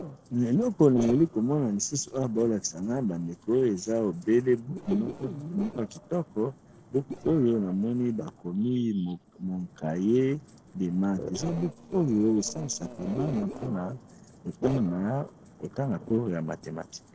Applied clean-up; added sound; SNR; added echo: neural separator model SepFormer DNS4.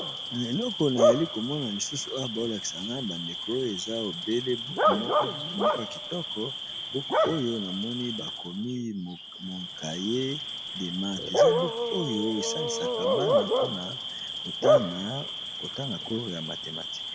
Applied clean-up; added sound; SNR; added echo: none; Bark / Cricket; -3 dB; none.